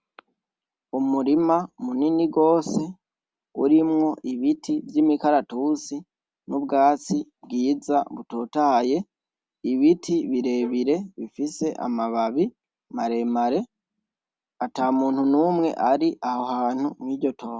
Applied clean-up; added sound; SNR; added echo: none; none; none; none.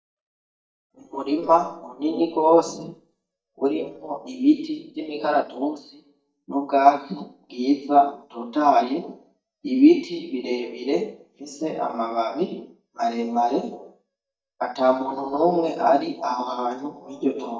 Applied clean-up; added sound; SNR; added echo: neural mask model DeepFilterNet 3.